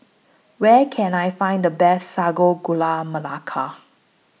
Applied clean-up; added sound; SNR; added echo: none; none; none; none.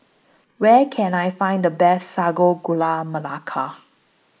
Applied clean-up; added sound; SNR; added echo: neural mask model Resemble Enhance denoiser.